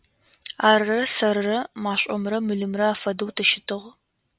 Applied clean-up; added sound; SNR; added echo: none; none; none; none.